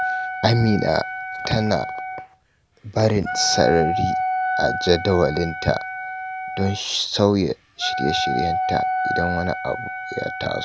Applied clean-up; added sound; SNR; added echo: none; Wind instrument, woodwind instrument; 4 dB; none.